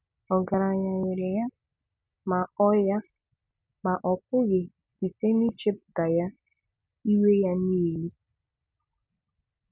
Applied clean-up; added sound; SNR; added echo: none; none; none; none.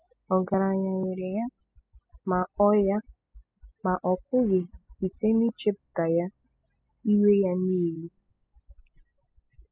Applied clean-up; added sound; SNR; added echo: classical method spectral subtraction.